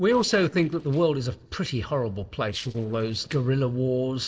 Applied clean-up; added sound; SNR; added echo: neural separator model SepFormer DNS4.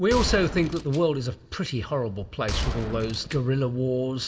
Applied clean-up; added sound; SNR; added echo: none; Gunshot, gunfire; 7 dB; reverberation time 0.7 s.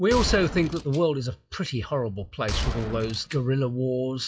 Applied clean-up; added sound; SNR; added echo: classical method WPE with log-MMSE.